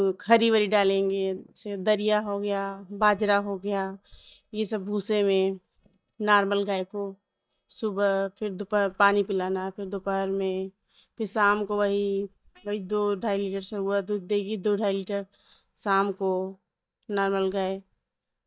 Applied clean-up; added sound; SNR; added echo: neural mask model DeepFilterNet 3.